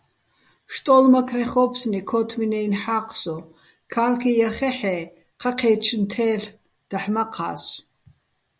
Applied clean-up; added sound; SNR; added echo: none; none; none; none.